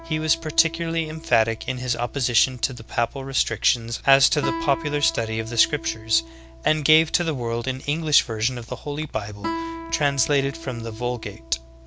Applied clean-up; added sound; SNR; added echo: none; Guitar; 13 dB; none.